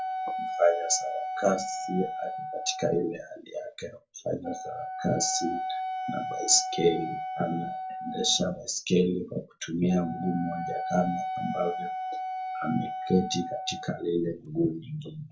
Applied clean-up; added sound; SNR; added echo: none; Wind instrument, woodwind instrument; 5 dB; reverberation time 0.2 s.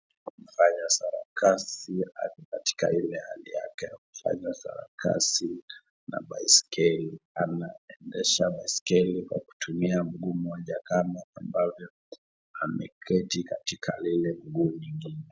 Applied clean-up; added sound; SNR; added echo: none; none; none; none.